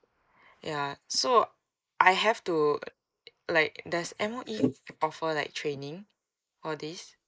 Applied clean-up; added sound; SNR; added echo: neural mask model Resemble Enhance denoiser.